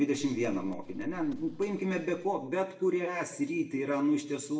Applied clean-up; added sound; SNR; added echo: none; Gunshot, gunfire; 16 dB; reverberation time 0.7 s.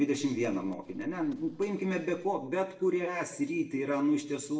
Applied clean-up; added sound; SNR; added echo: neural separator model SepFormer DNS4.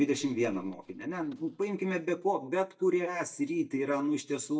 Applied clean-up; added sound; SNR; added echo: neural mask model DeepFilterNet 3.